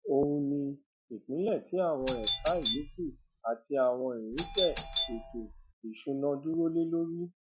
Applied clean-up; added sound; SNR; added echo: classical method Wiener filter.